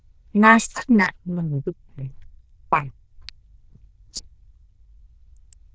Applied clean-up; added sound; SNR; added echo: neural diffusion model UNIVERSE++.